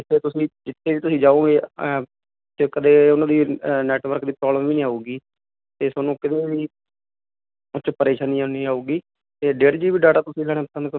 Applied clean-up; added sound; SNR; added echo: none; none; none; none.